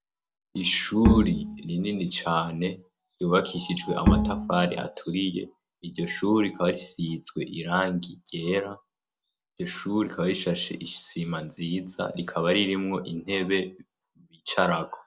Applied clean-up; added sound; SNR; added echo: none; Bowed string instrument; -2 dB; none.